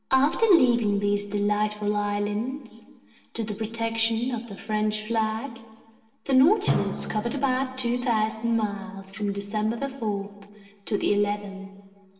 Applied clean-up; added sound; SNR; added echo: none; Drum; 14 dB; reverberation time 1.4 s.